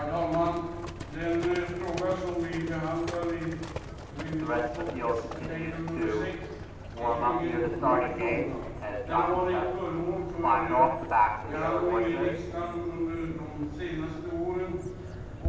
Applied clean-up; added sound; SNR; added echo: none; Livestock, farm animals, working animals; 0 dB; reverberation time 1.2 s.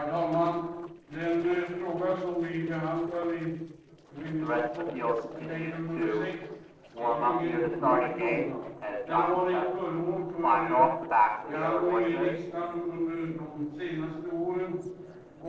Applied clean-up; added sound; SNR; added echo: neural separator model SepFormer DNS4.